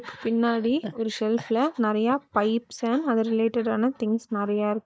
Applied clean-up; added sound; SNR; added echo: neural mask model DeepFilterNet 3.